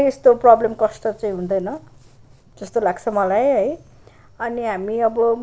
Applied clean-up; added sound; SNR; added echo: none; none; none; none.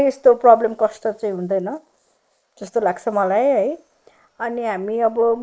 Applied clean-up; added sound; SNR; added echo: neural mask model Resemble Enhance denoiser.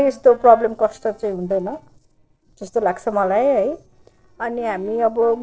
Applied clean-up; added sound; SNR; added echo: neural separator model SepFormer DNS4.